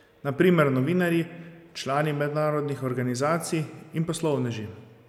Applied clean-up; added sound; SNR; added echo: none; none; none; none.